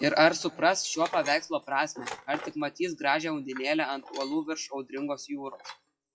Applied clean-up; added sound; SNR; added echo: classical method WPE with log-MMSE.